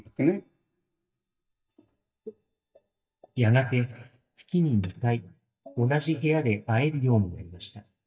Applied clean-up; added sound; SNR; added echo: neural mask model DeepFilterNet 3.